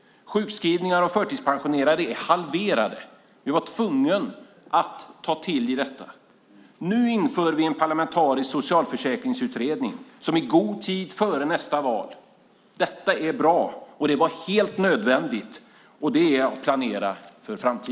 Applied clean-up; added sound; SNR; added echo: none; none; none; none.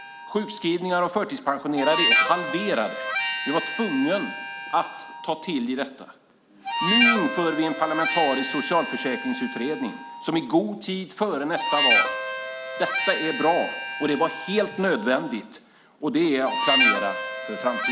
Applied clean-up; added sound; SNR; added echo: none; Harmonica; 2 dB; none.